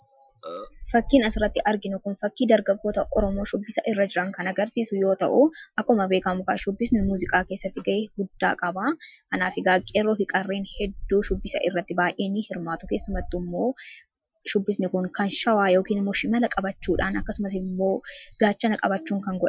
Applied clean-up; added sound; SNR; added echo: classical method Wiener filter.